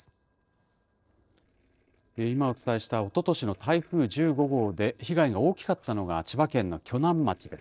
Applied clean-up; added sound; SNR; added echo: neural separator model SepFormer DNS4.